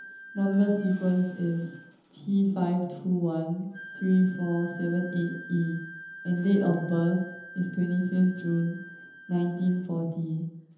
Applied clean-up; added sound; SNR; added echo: none; Wind instrument, woodwind instrument; 18 dB; reverberation time 0.9 s.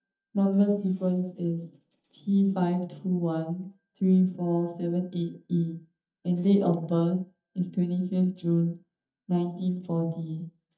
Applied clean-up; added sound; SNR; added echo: neural mask model DeepFilterNet 3.